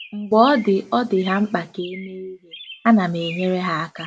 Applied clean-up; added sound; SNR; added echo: none; Chirp, tweet; 20 dB; none.